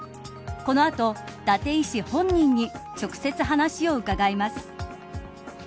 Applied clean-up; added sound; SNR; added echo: none; none; none; none.